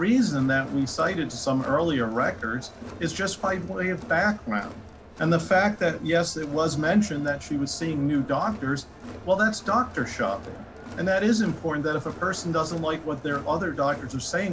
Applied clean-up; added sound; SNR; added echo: none; Crowd; 15 dB; none.